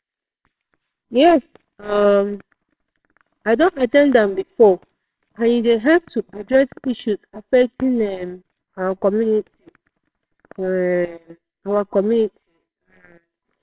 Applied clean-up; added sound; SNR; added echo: neural separator model SepFormer WHAMR!.